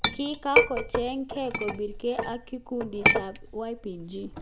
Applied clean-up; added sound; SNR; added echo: none; Chink, clink; -3 dB; none.